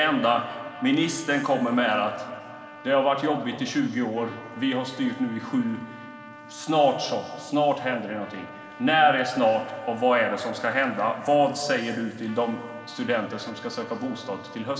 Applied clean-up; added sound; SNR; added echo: none; Trumpet; 19 dB; reverberation time 2.0 s.